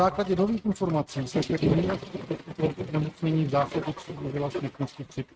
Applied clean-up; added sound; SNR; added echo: neural mask model RNNoise.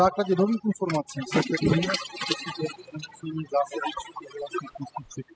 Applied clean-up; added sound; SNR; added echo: classical method spectral subtraction.